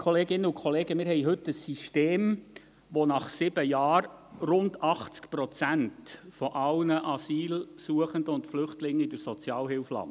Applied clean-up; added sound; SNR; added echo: none; none; none; none.